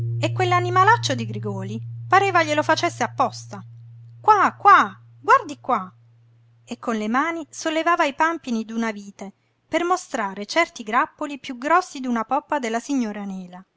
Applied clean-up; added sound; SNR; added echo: none; Piano; 14 dB; none.